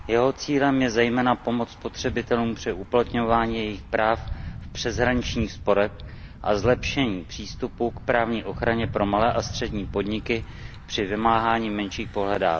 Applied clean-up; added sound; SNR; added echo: none; Thunder / Bicycle; 11 dB; none.